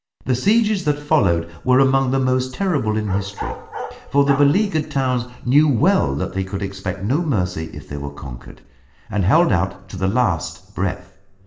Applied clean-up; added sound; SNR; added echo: none; Bark; 13 dB; reverberation time 0.9 s.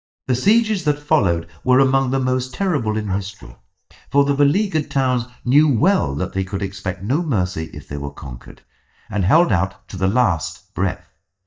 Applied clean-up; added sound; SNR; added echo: neural mask model DeepFilterNet 3.